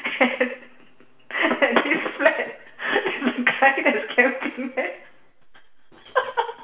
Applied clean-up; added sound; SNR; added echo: none; none; none; reverberation time 0.7 s.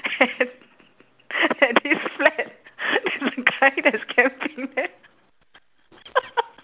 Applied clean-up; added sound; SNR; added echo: none; none; none; none.